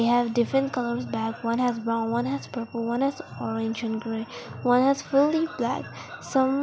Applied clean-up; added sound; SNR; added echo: none; none; none; none.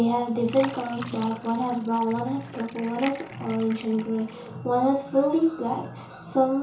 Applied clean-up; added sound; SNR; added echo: none; Fill (with liquid); 19 dB; reverberation time 0.7 s.